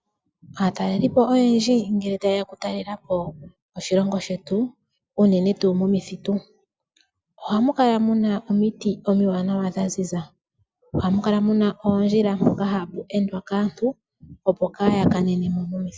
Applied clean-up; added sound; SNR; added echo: none; none; none; none.